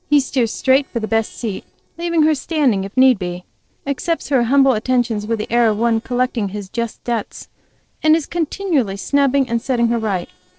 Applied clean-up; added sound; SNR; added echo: neural separator model SepFormer DNS4.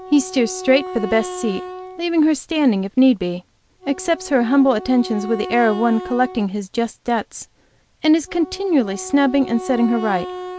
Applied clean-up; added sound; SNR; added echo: none; Wind instrument, woodwind instrument; 13 dB; none.